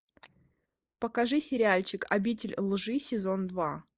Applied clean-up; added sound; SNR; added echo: neural mask model Resemble Enhance denoiser.